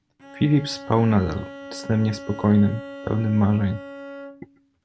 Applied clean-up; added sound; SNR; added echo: none; Bowed string instrument; 15 dB; none.